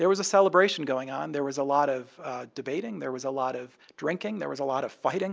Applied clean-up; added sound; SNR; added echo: none; none; none; none.